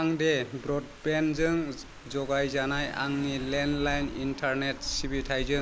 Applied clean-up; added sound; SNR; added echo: none; Engine / Car; 11 dB; none.